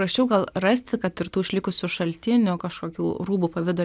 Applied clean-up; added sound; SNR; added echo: none; none; none; none.